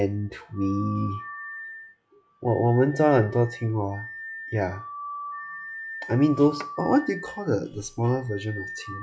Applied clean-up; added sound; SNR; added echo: classical method log-MMSE.